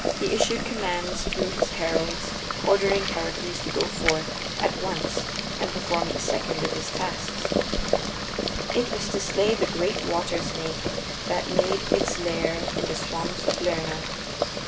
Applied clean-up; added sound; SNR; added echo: none; Boiling; -1 dB; none.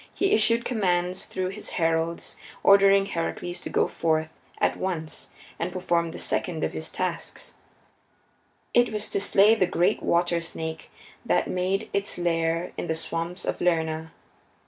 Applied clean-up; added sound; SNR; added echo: none; none; none; none.